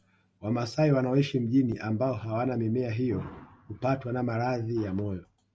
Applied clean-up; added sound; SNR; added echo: none; none; none; none.